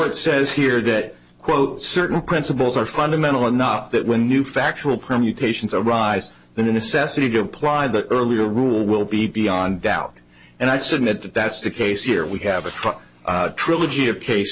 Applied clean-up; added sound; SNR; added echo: none; none; none; none.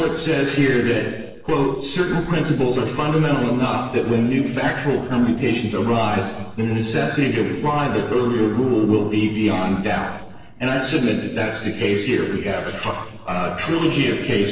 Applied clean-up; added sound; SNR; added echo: neural separator model SepFormer DNS4.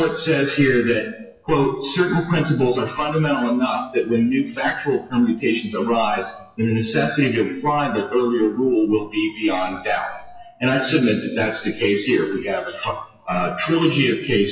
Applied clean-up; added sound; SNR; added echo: classical method WPE with log-MMSE.